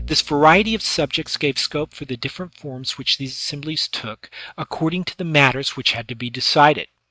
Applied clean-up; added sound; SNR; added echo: neural mask model RNNoise.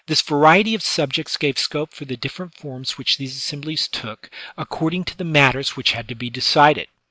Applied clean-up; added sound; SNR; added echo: neural mask model Resemble Enhance denoiser.